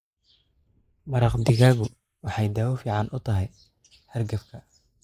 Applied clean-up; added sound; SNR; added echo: neural mask model Resemble Enhance denoiser.